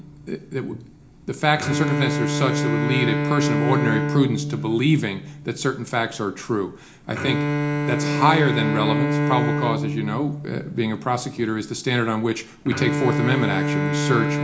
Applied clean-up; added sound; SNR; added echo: none; Bowed string instrument; 1 dB; reverberation time 0.4 s.